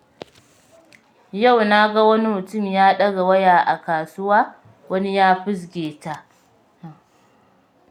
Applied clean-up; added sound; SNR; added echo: none; none; none; none.